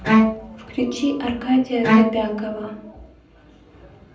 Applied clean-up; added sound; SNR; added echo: none; Bowed string instrument; -3 dB; reverberation time 0.6 s.